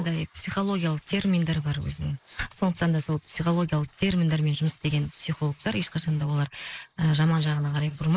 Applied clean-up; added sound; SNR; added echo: neural mask model Resemble Enhance denoiser.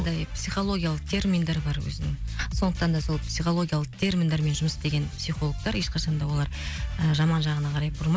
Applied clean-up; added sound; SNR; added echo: none; none; none; none.